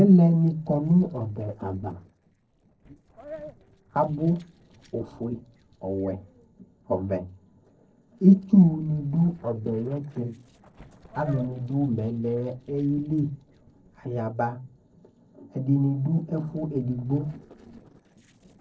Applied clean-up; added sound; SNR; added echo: neural separator model SepFormer DNS4.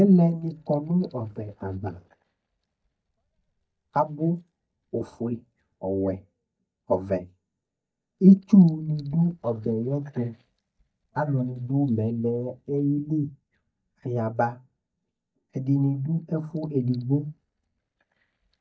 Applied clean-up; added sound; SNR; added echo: neural mask model DeepFilterNet 3.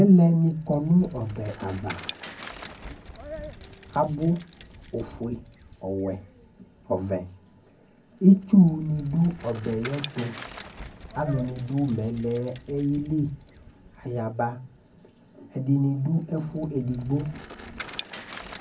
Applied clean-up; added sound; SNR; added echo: none; Bicycle; 16 dB; reverberation time 0.4 s.